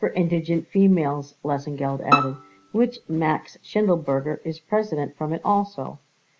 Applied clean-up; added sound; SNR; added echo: none; Bowed string instrument; 1 dB; none.